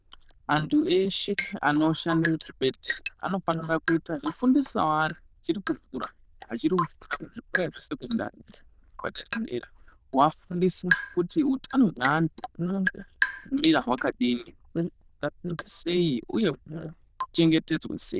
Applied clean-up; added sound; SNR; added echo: neural diffusion model UNIVERSE++.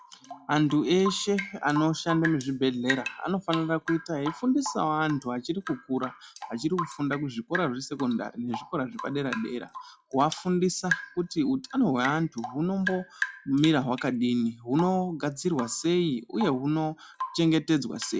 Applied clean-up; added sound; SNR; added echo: classical method log-MMSE.